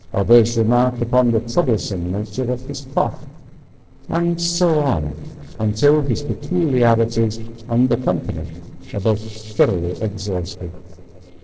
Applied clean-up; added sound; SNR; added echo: neural separator model SepFormer DNS4.